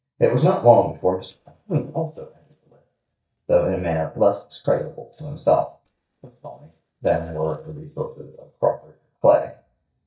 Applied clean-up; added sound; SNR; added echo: neural mask model DeepFilterNet 3.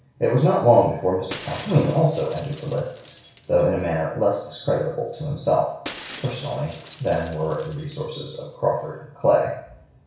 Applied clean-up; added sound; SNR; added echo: none; Shatter; 20 dB; reverberation time 0.6 s.